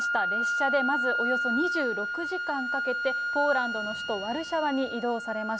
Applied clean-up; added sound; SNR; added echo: none; Wind instrument, woodwind instrument; 0 dB; none.